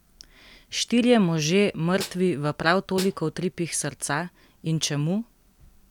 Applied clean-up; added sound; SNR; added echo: none; Snare drum; 14 dB; none.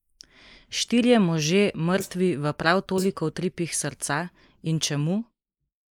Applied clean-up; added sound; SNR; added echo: neural mask model Resemble Enhance denoiser.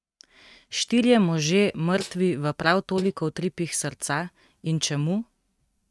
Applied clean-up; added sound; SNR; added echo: neural mask model RNNoise.